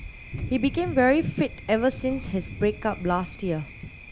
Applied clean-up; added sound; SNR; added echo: none; Thunder; 11 dB; none.